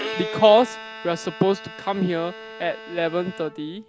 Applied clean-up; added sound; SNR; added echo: none; Bowed string instrument; 12 dB; none.